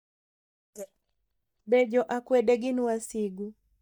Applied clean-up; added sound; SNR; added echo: neural mask model DeepFilterNet 3.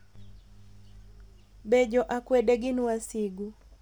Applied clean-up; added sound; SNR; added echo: none; none; none; none.